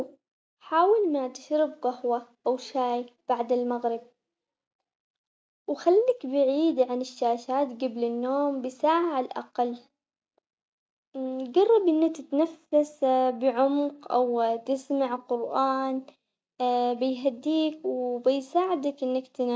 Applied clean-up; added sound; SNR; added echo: none; none; none; none.